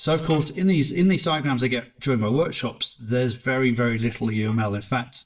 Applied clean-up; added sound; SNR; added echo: neural mask model DeepFilterNet 3.